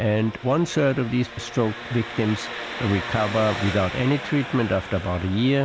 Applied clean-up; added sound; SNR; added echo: none; Engine; 11 dB; none.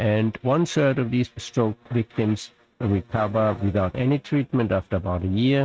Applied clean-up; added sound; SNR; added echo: neural mask model RNNoise.